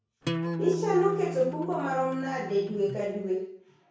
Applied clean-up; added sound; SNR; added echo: none; Acoustic guitar; 6 dB; reverberation time 0.6 s.